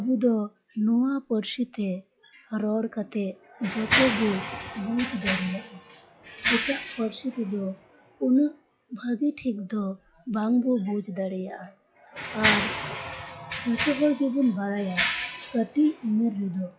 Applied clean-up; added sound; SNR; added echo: classical method log-MMSE.